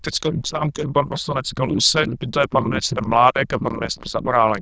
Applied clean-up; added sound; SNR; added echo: neural diffusion model UNIVERSE++.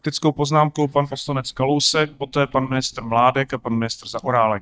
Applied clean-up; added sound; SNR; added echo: neural mask model DeepFilterNet 3.